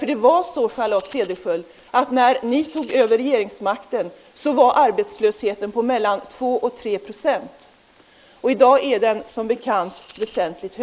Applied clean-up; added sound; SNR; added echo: neural mask model Resemble Enhance denoiser.